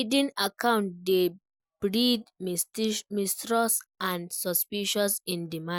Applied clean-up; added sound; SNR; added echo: none; none; none; none.